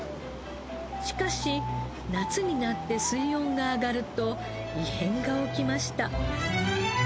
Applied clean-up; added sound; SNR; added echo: none; none; none; none.